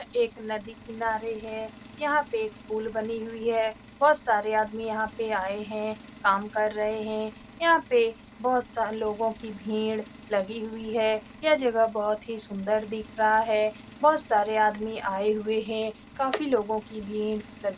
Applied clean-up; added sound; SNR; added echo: none; Engine; 20 dB; none.